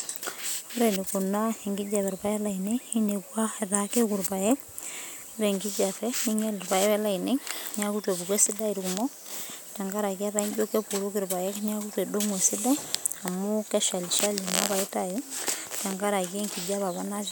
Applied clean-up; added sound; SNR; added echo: none; none; none; none.